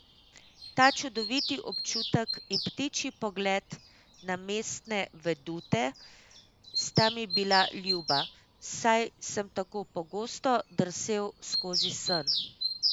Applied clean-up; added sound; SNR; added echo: none; Bird vocalization, bird call, bird song; 5 dB; none.